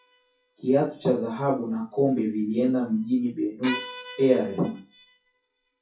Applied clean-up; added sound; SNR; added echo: classical method WPE with log-MMSE.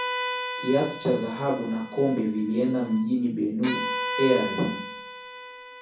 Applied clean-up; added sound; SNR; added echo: none; Bowed string instrument; 7 dB; reverberation time 0.6 s.